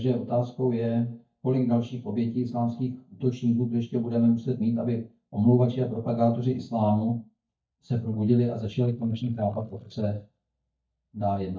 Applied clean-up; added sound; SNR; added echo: neural mask model DeepFilterNet 3.